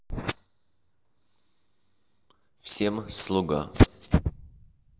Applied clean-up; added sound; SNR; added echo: none; none; none; none.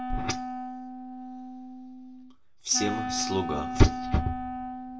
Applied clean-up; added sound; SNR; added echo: none; Wind instrument, woodwind instrument; 6 dB; reverberation time 0.2 s.